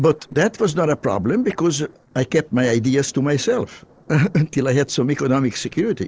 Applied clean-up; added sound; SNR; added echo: neural separator model SepFormer DNS4.